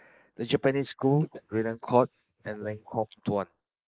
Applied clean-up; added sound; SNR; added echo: neural mask model Resemble Enhance denoiser.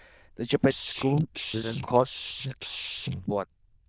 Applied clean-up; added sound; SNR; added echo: neural diffusion model UNIVERSE++.